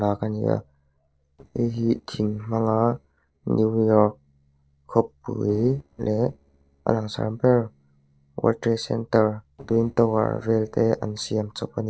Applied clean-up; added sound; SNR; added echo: neural separator model SepFormer DNS4.